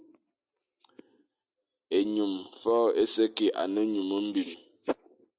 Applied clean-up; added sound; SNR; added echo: none; none; none; none.